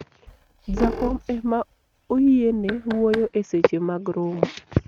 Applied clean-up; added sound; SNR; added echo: neural mask model RNNoise.